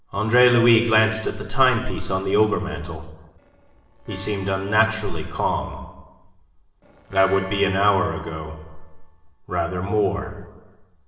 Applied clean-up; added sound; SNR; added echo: neural separator model SepFormer DNS4.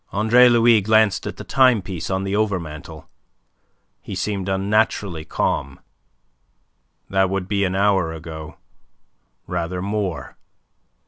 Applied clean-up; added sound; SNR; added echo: none; none; none; none.